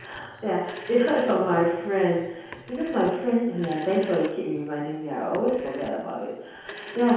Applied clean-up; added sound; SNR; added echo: none; Telephone; 19 dB; reverberation time 0.9 s.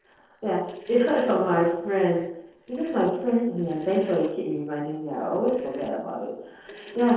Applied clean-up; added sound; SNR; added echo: neural separator model SepFormer DNS4.